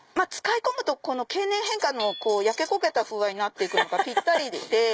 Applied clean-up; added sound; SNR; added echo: none; Hammer / Chink, clink; 19 dB; none.